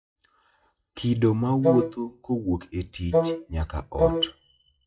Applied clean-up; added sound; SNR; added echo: classical method WPE with log-MMSE.